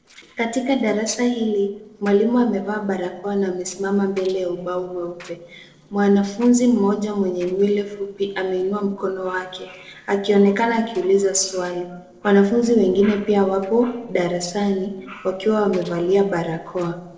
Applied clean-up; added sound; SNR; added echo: neural separator model SepFormer DNS4.